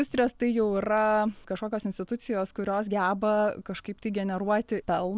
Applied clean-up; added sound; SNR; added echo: none; none; none; none.